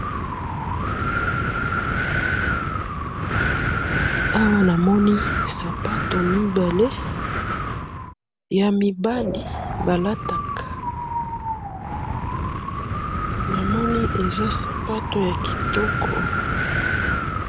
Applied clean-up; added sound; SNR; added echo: none; Wind; -1 dB; none.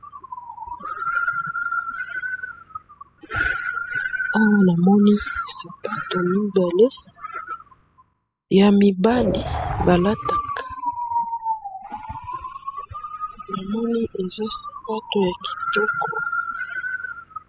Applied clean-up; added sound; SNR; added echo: classical method spectral subtraction.